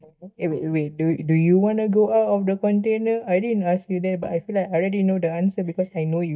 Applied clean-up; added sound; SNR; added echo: neural mask model DeepFilterNet 3.